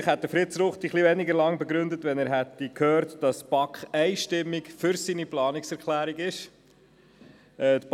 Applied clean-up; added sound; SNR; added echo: none; none; none; none.